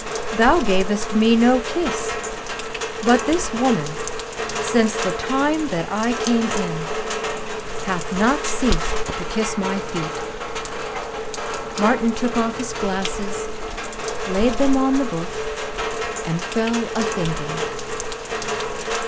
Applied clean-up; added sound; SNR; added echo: none; Rain; 2 dB; none.